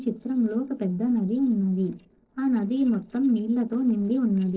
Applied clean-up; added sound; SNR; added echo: neural separator model SepFormer DNS4.